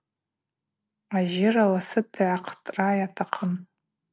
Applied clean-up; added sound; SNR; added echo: none; none; none; none.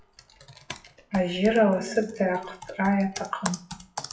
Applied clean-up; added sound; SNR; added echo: classical method WPE with log-MMSE.